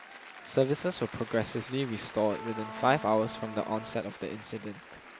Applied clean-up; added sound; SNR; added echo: none; Wind instrument, woodwind instrument + Applause / Cheering; 13 dB; none.